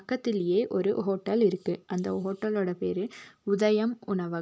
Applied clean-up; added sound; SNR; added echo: none; none; none; none.